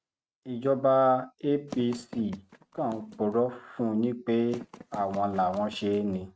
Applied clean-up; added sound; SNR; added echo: neural mask model RNNoise.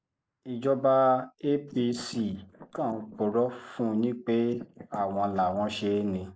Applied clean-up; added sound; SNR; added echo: neural mask model Resemble Enhance denoiser.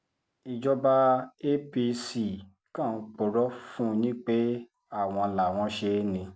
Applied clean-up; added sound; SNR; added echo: none; none; none; none.